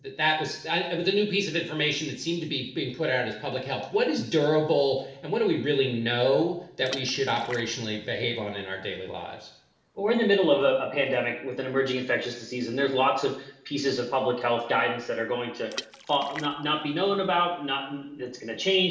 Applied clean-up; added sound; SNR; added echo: neural separator model SepFormer DNS4.